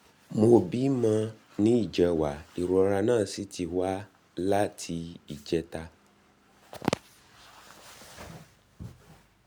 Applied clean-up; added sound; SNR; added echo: none; none; none; none.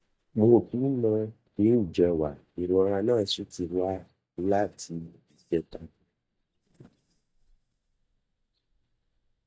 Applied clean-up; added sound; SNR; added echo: neural mask model DeepFilterNet 3.